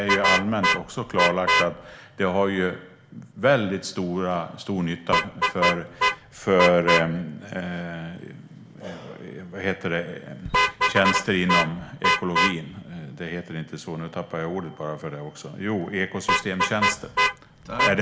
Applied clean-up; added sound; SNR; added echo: none; Vehicle horn, car horn, honking; 1 dB; none.